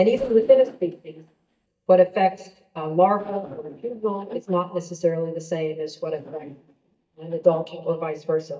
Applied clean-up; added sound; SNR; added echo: neural mask model DeepFilterNet 3.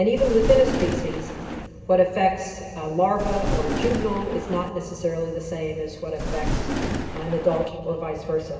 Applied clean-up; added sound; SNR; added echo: none; Thunder; 3 dB; reverberation time 2.4 s.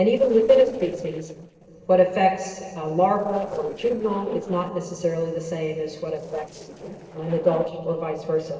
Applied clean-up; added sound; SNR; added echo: neural separator model SepFormer DNS4.